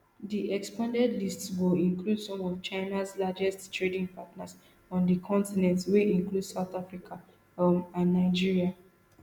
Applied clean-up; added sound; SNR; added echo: none; none; none; none.